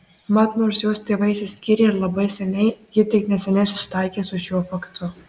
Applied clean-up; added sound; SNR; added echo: none; none; none; none.